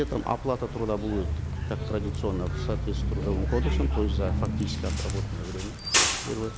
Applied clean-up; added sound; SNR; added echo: none; Bus; -3 dB; none.